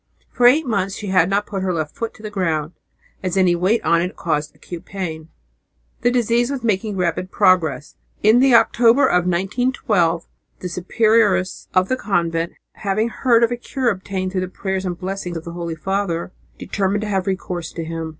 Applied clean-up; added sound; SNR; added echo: none; none; none; none.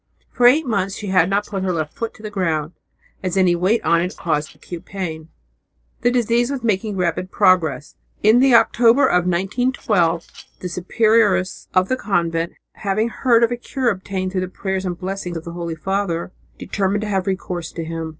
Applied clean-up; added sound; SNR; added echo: neural separator model SepFormer DNS4.